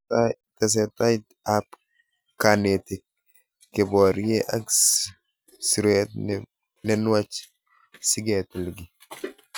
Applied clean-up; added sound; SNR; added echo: none; none; none; none.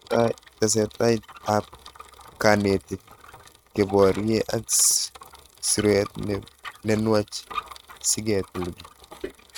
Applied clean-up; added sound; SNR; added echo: neural mask model RNNoise.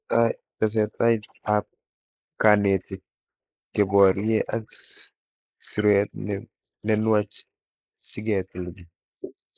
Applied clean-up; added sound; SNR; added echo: neural mask model Resemble Enhance denoiser.